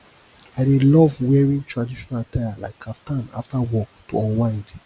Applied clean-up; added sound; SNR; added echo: none; none; none; none.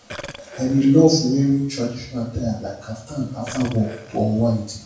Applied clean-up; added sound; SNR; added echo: none; Burping, eructation; 17 dB; reverberation time 0.6 s.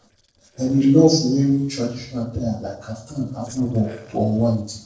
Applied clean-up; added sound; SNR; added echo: neural separator model SepFormer DNS4.